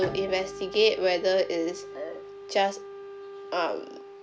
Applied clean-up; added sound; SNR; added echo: none; Wind instrument, woodwind instrument + Bowed string instrument; 11 dB; none.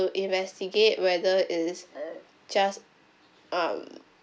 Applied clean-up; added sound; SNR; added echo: none; none; none; none.